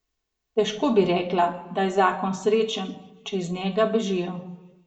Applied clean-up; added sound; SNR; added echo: none; none; none; reverberation time 0.7 s.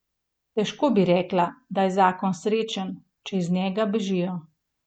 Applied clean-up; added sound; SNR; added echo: none; none; none; none.